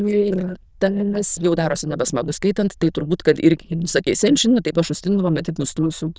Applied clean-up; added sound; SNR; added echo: neural diffusion model UNIVERSE++.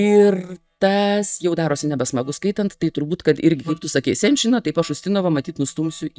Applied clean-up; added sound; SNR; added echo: neural mask model DeepFilterNet 3.